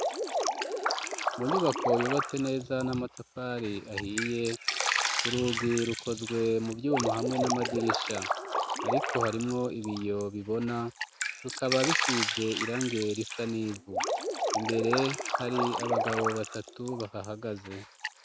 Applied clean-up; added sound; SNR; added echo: none; Drip; 1 dB; none.